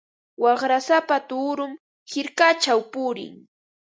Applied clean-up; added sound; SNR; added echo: none; none; none; none.